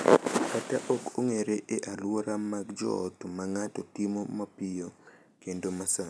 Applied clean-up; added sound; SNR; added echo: none; none; none; none.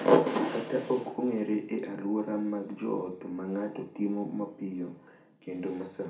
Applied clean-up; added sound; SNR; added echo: none; none; none; reverberation time 0.4 s.